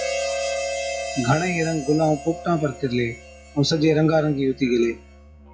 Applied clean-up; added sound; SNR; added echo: classical method log-MMSE.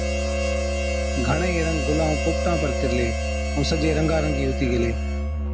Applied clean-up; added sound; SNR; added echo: none; Musical instrument + Harmonica; -2 dB; none.